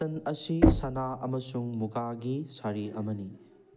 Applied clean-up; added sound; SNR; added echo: none; Knock; -3 dB; none.